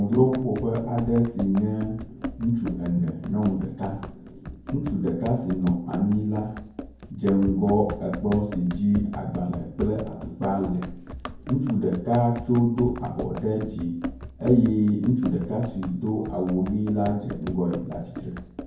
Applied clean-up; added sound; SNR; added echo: none; Run; 12 dB; reverberation time 0.9 s.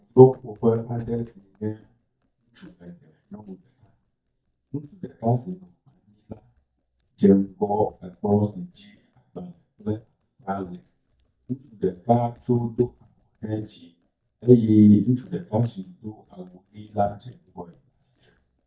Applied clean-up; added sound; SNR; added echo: neural mask model DeepFilterNet 3.